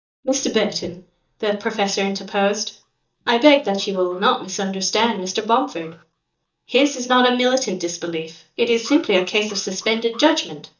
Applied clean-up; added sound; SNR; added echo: neural mask model DeepFilterNet 3.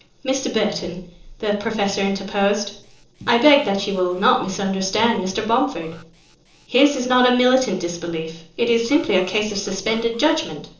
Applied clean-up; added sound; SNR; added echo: neural separator model SepFormer DNS4.